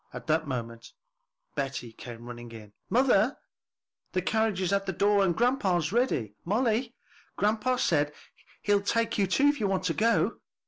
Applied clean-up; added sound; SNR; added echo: none; none; none; none.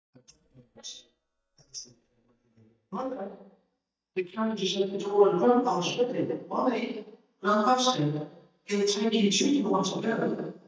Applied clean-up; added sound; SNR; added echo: neural mask model DeepFilterNet 3.